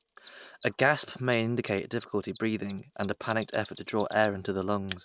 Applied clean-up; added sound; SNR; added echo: none; Mechanisms; 19 dB; none.